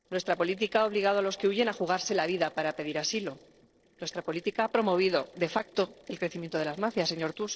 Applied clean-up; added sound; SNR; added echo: neural separator model SepFormer DNS4.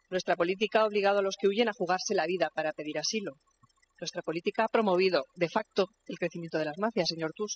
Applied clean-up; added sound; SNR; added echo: classical method spectral subtraction.